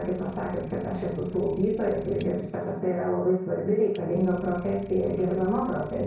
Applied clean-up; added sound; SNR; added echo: none; Idling; 18 dB; reverberation time 0.6 s.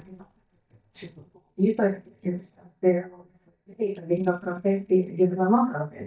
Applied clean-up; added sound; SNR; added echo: neural mask model DeepFilterNet 3.